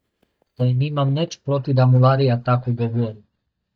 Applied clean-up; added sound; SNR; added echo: neural mask model DeepFilterNet 3.